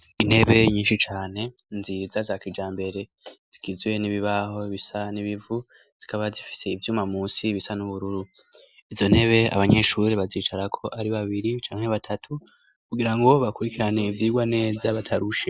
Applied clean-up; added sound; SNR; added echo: none; none; none; none.